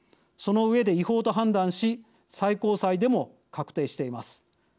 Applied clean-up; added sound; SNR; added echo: none; none; none; none.